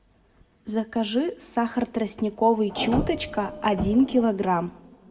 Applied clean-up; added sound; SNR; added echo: none; Printer; 8 dB; reverberation time 1.2 s.